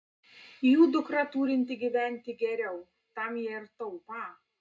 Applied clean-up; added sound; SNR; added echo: none; none; none; reverberation time 0.2 s.